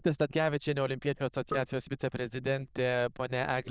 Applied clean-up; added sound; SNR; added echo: neural diffusion model UNIVERSE++.